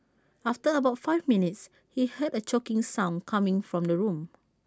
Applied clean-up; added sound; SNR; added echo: none; none; none; none.